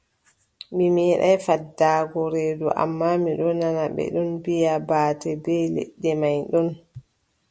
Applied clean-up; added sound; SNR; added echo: none; none; none; none.